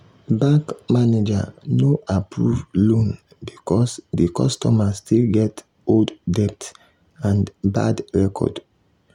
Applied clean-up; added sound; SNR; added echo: none; none; none; none.